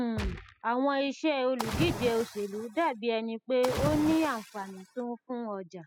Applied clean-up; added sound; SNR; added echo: classical method spectral subtraction.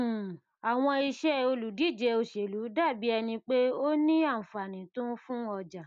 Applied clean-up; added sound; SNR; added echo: none; none; none; none.